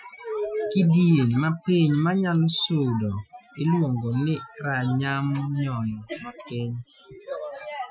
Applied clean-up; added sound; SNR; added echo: classical method Wiener filter.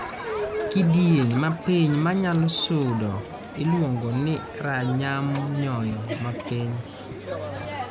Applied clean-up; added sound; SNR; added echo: none; Crowd; 9 dB; none.